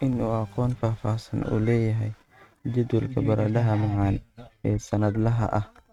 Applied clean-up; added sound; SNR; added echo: neural mask model RNNoise.